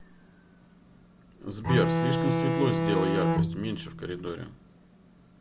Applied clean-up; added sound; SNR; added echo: none; Bowed string instrument; -5 dB; none.